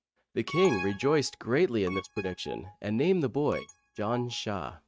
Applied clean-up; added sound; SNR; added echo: neural mask model RNNoise.